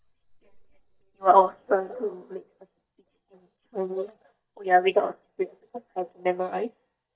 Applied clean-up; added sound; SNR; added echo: neural mask model DeepFilterNet 3.